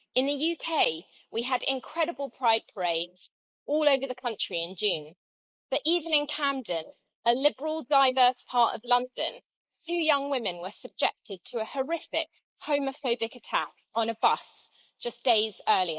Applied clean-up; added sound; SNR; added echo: neural mask model Resemble Enhance denoiser.